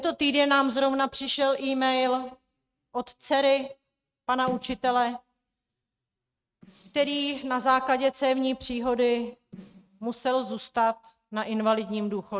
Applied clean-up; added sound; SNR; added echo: neural mask model RNNoise.